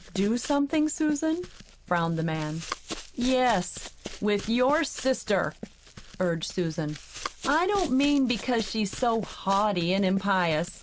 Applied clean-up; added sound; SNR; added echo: none; Run; 14 dB; none.